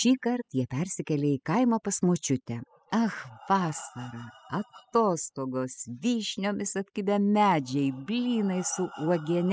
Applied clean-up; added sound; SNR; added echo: classical method spectral subtraction.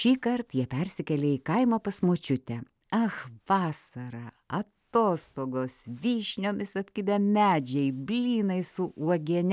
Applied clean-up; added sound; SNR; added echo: none; none; none; none.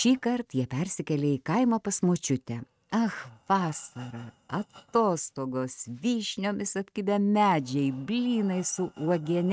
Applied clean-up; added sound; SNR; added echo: neural mask model RNNoise.